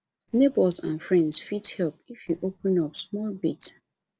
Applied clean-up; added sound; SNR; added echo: neural separator model SepFormer DNS4.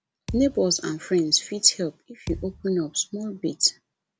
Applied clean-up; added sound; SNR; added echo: none; Thump, thud; 14 dB; none.